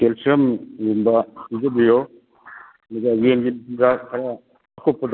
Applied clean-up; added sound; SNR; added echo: none; none; none; none.